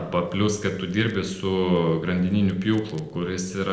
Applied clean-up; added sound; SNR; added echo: neural separator model SepFormer DNS4.